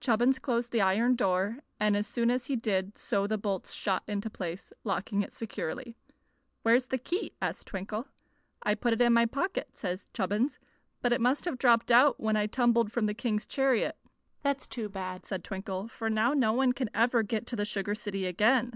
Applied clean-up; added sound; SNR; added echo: none; none; none; none.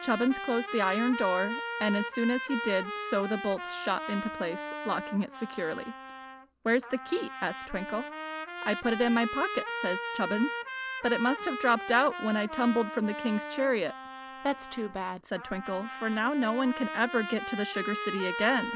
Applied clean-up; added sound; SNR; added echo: none; Trumpet; 7 dB; none.